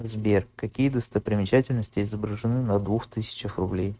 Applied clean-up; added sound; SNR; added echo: neural mask model RNNoise.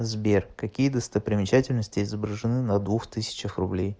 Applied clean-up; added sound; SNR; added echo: none; none; none; none.